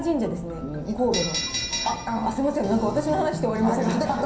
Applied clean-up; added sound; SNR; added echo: none; Mechanical fan; 16 dB; reverberation time 0.6 s.